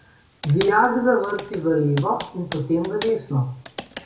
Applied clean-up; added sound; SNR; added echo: none; Computer keyboard; 10 dB; reverberation time 0.6 s.